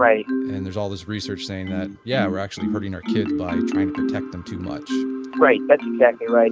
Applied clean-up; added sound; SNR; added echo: none; Marimba, xylophone; 4 dB; none.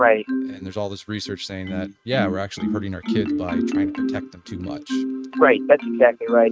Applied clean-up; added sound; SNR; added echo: neural mask model RNNoise.